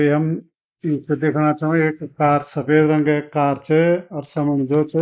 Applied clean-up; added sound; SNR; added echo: neural mask model Resemble Enhance denoiser.